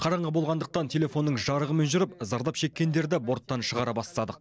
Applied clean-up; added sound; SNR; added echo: none; none; none; none.